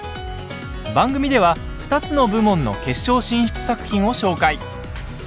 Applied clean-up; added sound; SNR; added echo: none; none; none; none.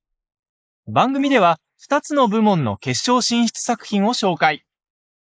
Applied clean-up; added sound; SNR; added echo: neural mask model Resemble Enhance denoiser.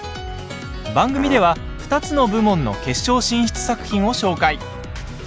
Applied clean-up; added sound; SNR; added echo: none; Fart; 6 dB; none.